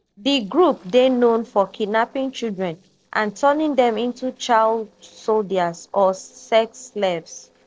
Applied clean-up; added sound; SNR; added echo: neural separator model SepFormer DNS4.